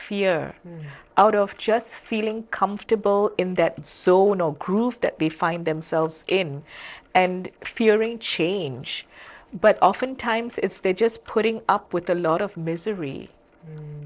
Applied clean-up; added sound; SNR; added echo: neural separator model SepFormer DNS4.